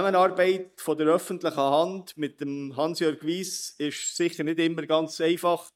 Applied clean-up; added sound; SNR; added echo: neural mask model DeepFilterNet 3.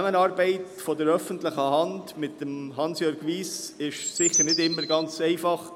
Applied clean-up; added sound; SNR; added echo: none; Bird; 0 dB; none.